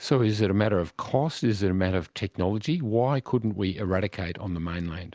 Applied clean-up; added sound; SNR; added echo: none; none; none; none.